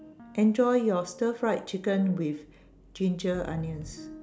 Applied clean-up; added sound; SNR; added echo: none; Piano; 19 dB; none.